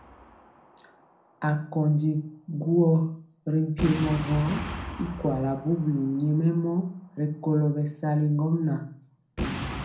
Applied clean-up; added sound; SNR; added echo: none; Boom; 12 dB; reverberation time 0.6 s.